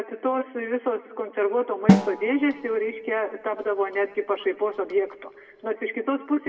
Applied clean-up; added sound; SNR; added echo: none; Snare drum; 0 dB; reverberation time 1.6 s.